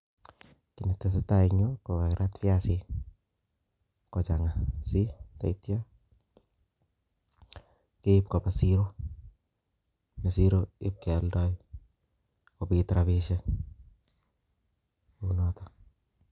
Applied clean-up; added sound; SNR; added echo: none; none; none; none.